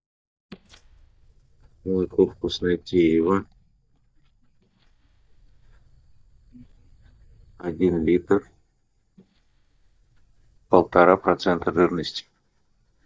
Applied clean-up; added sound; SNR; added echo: neural mask model DeepFilterNet 3.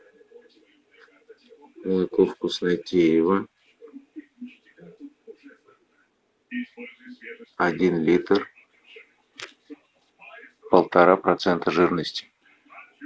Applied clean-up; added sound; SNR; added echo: none; none; none; none.